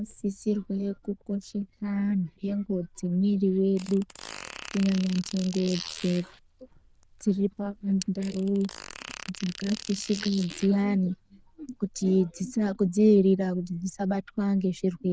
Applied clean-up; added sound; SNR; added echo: neural diffusion model UNIVERSE++.